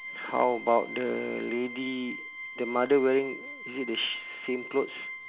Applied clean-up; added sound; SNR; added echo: none; Organ; 11 dB; none.